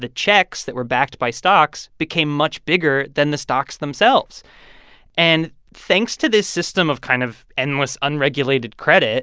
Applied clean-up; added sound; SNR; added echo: none; none; none; none.